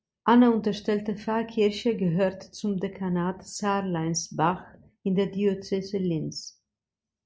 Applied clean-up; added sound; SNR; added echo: none; none; none; none.